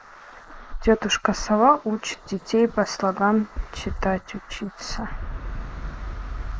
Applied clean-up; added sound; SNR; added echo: neural mask model Resemble Enhance denoiser.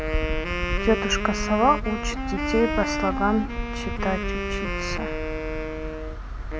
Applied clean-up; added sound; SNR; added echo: none; Wind instrument, woodwind instrument; 4 dB; none.